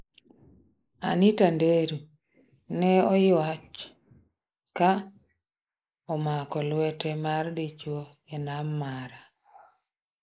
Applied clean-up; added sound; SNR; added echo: neural mask model Resemble Enhance denoiser.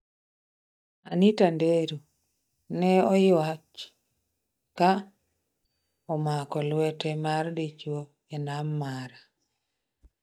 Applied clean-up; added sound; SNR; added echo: neural mask model DeepFilterNet 3.